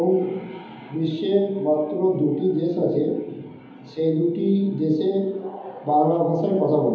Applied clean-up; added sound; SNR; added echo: none; none; none; reverberation time 1.3 s.